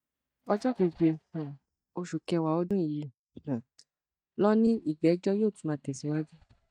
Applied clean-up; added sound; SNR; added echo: neural mask model DeepFilterNet 3.